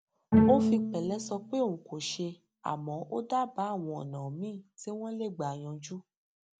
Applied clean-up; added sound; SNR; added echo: none; Bowed string instrument; -4 dB; none.